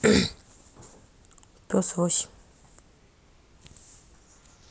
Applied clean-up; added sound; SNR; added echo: none; none; none; none.